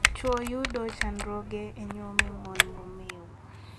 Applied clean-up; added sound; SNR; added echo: none; Typing; -4 dB; none.